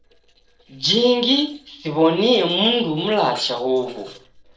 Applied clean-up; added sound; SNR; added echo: neural separator model SepFormer DNS4.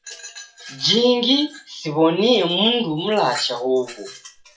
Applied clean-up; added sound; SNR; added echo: classical method WPE with log-MMSE.